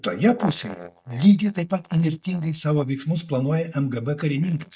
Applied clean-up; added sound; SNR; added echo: neural mask model DeepFilterNet 3.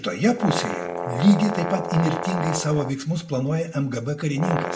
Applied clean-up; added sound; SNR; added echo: none; Brass instrument; 7 dB; reverberation time 0.2 s.